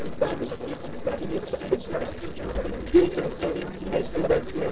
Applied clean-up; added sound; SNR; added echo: neural separator model SepFormer DNS4.